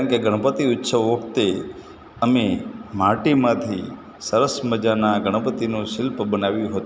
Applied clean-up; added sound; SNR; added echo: none; none; none; none.